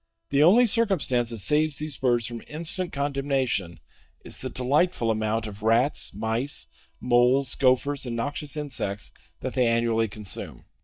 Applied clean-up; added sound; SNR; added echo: neural mask model DeepFilterNet 3.